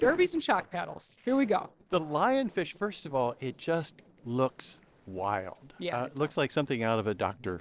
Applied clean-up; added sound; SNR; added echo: neural separator model SepFormer DNS4.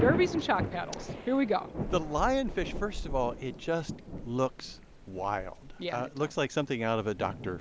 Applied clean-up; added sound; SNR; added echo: none; Thunder / Rain; 6 dB; none.